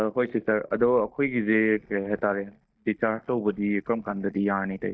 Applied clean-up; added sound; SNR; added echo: neural mask model DeepFilterNet 3.